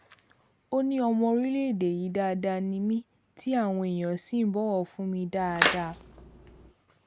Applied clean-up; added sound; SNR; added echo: none; Splash, splatter; 1 dB; none.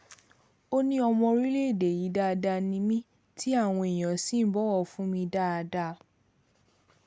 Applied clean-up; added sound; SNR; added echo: none; none; none; none.